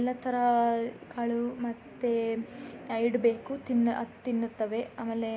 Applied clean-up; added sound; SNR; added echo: none; none; none; none.